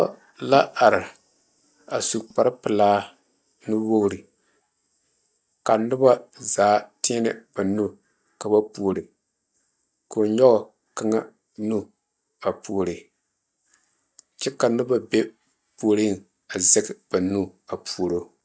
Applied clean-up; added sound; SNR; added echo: neural mask model DeepFilterNet 3.